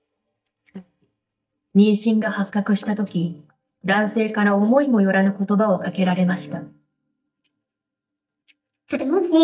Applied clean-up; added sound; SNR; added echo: neural mask model DeepFilterNet 3.